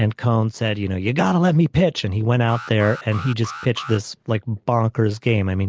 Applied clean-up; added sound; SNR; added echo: neural mask model Resemble Enhance denoiser.